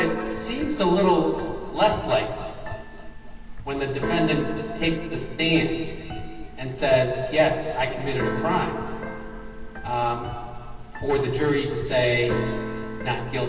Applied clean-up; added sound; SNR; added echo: none; Keyboard (musical); 8 dB; reverberation time 2.4 s.